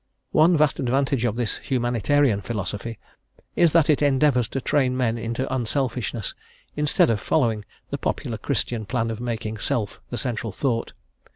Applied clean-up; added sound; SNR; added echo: none; none; none; none.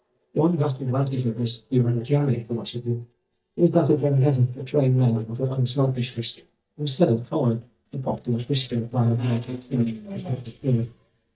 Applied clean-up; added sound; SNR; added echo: neural mask model DeepFilterNet 3.